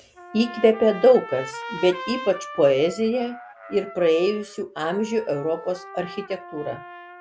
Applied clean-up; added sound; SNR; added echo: none; Trumpet; 15 dB; none.